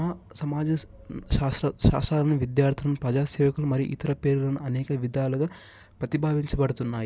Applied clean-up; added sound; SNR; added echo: none; none; none; none.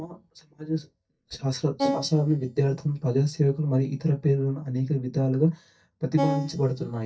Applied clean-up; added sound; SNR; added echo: neural mask model DeepFilterNet 3.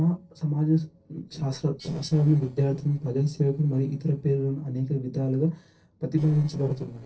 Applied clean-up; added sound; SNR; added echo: neural separator model SepFormer DNS4.